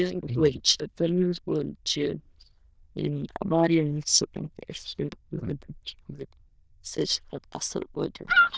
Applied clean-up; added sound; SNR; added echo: neural diffusion model UNIVERSE++.